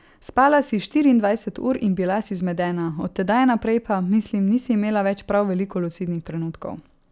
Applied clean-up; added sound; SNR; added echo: none; none; none; none.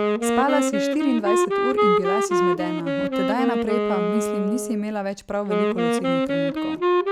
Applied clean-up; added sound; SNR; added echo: none; Wind instrument, woodwind instrument; -5 dB; none.